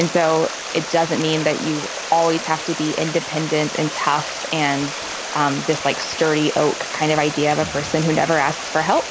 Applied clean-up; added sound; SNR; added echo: none; Stream; 8 dB; none.